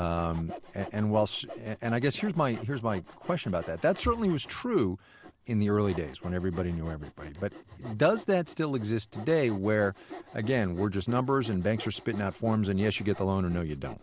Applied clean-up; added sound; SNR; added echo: none; Sawing; 18 dB; none.